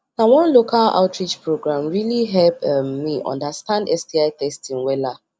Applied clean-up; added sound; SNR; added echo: none; none; none; none.